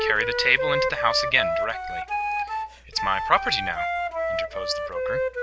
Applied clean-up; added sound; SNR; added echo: none; Wind instrument, woodwind instrument; 0 dB; none.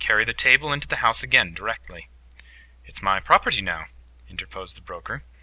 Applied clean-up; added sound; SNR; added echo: none; none; none; none.